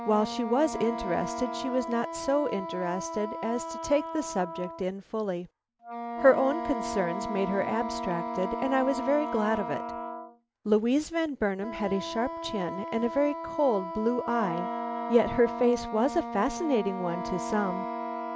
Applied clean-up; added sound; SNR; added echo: none; Wind instrument, woodwind instrument + Wind instrument, woodwind instrument; 6 dB; none.